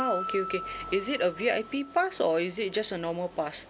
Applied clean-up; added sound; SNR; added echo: none; Piano; 10 dB; none.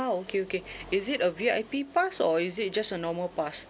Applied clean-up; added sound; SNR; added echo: none; none; none; none.